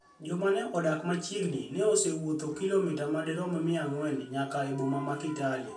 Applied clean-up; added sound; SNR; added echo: none; none; none; reverberation time 0.4 s.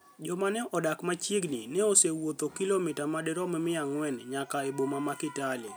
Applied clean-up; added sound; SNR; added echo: none; none; none; none.